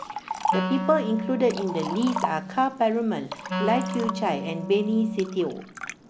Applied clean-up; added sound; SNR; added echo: none; Liquid + Wind instrument, woodwind instrument; 5 dB; none.